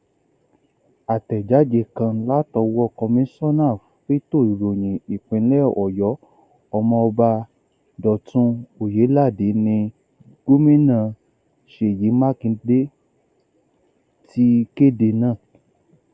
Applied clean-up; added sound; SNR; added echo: none; none; none; none.